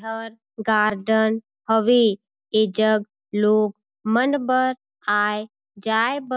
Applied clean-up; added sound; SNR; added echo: none; none; none; none.